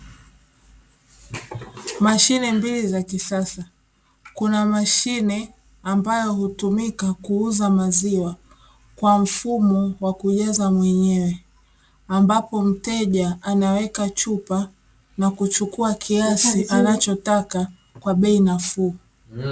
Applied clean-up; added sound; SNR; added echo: none; none; none; none.